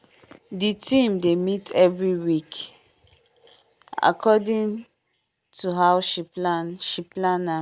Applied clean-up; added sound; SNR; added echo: none; none; none; none.